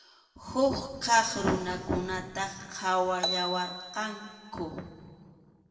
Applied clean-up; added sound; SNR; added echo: none; Marimba, xylophone; 7 dB; reverberation time 1.9 s.